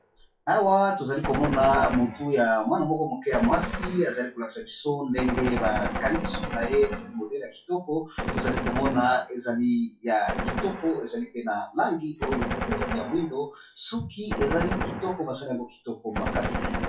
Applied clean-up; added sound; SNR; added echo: classical method WPE with log-MMSE.